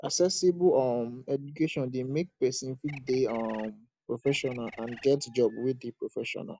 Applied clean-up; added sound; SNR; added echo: none; Bird; 18 dB; none.